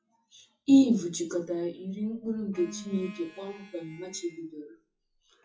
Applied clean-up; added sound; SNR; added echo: classical method WPE with log-MMSE.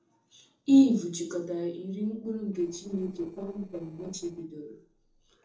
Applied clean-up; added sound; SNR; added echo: neural separator model SepFormer DNS4.